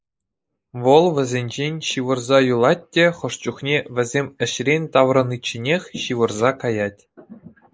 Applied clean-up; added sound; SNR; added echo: neural mask model Resemble Enhance denoiser.